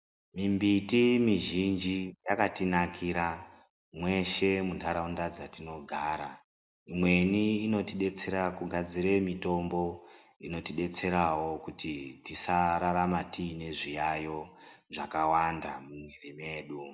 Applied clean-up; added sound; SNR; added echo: none; none; none; none.